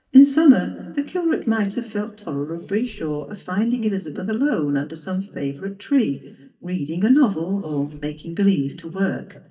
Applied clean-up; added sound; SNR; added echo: neural mask model DeepFilterNet 3.